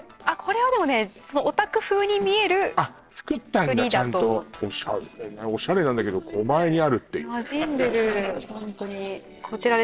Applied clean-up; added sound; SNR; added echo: neural separator model SepFormer DNS4.